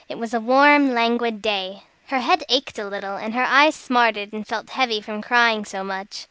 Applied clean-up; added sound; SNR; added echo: none; none; none; none.